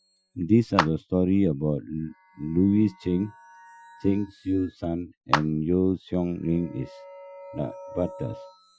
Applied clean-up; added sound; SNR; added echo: classical method Wiener filter.